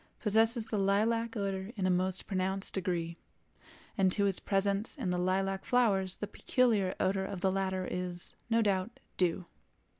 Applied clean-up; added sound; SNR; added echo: none; none; none; none.